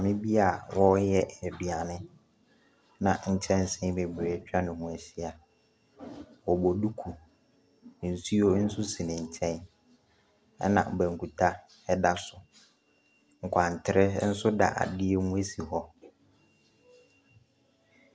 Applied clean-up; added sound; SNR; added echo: none; none; none; none.